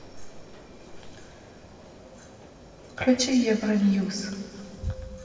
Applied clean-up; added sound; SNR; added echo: none; Subway, metro, underground; 19 dB; reverberation time 2.1 s.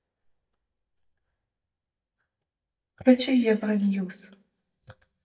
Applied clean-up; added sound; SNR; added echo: neural mask model DeepFilterNet 3.